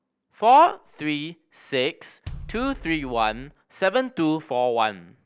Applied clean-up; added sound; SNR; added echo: none; Bass drum; 16 dB; none.